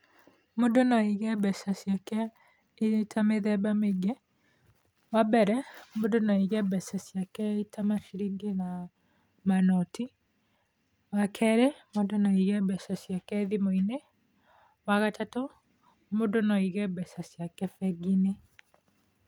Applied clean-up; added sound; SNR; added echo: none; none; none; none.